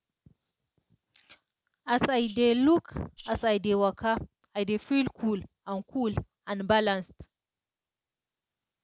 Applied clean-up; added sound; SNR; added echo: none; Rattle (instrument); 16 dB; none.